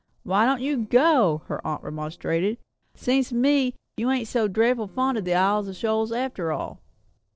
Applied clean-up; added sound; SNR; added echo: neural separator model SepFormer DNS4.